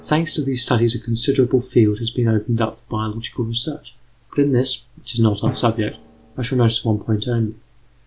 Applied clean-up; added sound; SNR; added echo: none; Drum; 19 dB; none.